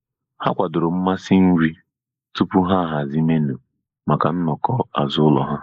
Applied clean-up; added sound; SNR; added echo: neural mask model Resemble Enhance denoiser.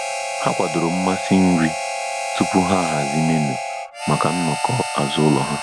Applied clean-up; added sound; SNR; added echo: none; Harmonica; 4 dB; none.